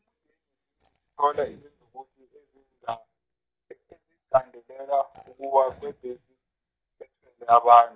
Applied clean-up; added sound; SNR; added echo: neural mask model DeepFilterNet 3.